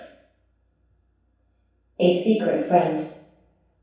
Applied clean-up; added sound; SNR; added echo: none; none; none; reverberation time 0.7 s.